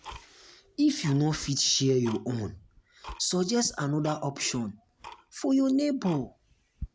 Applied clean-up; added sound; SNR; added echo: none; Tick-tock; 19 dB; none.